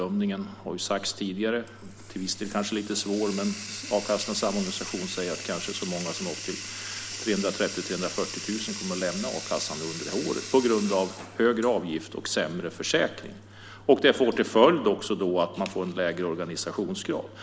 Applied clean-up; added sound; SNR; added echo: none; Bathtub (filling or washing); 12 dB; none.